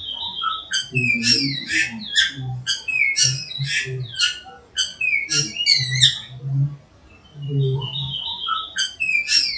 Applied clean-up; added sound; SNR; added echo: classical method WPE with log-MMSE.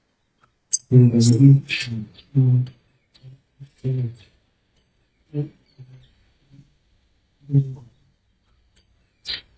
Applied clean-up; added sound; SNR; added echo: neural mask model DeepFilterNet 3.